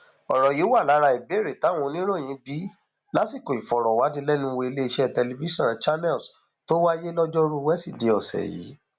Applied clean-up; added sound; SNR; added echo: none; none; none; none.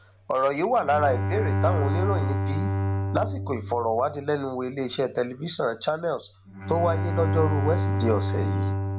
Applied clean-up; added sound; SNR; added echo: none; Bowed string instrument; 0 dB; none.